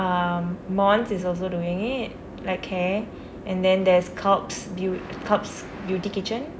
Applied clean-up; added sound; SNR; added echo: none; none; none; none.